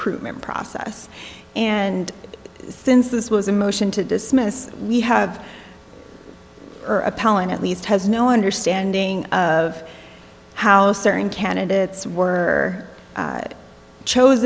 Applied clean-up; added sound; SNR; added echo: none; none; none; none.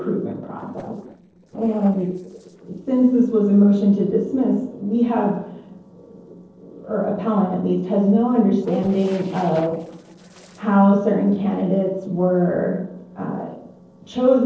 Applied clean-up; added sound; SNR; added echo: neural separator model SepFormer DNS4.